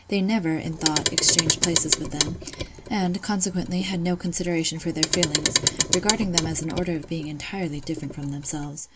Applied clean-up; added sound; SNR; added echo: none; Clock; 1 dB; none.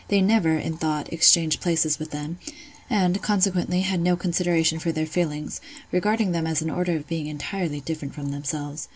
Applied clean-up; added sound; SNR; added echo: none; none; none; none.